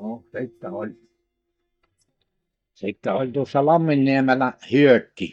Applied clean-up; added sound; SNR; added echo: neural mask model DeepFilterNet 3.